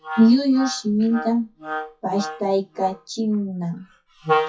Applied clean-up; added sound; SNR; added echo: classical method WPE with log-MMSE.